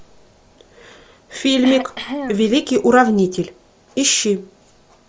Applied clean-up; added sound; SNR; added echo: none; Cough; 8 dB; none.